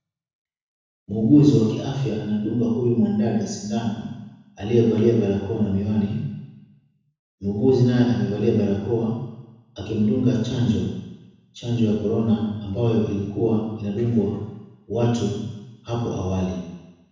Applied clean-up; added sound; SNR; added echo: none; none; none; reverberation time 1.1 s.